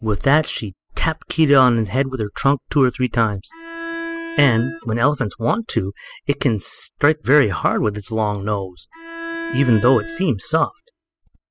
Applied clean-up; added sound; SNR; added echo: classical method spectral subtraction.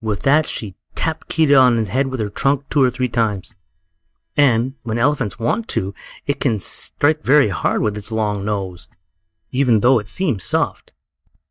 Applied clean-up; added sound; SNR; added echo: neural mask model DeepFilterNet 3.